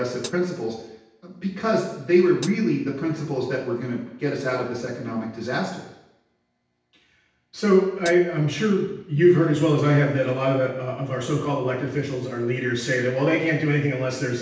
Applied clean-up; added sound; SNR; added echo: none; Hi-hat; 20 dB; reverberation time 0.9 s.